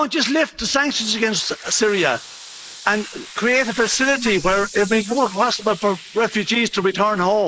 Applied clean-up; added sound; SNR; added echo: neural mask model Resemble Enhance denoiser.